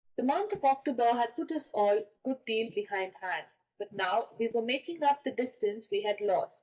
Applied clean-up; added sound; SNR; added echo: neural mask model DeepFilterNet 3.